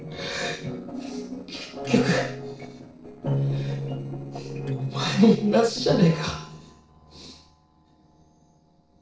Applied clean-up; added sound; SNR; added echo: neural separator model SepFormer DNS4.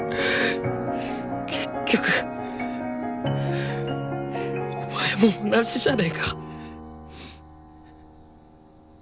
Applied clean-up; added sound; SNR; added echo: none; none; none; none.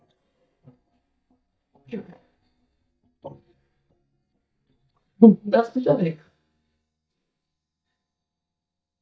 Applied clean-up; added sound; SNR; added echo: neural mask model DeepFilterNet 3.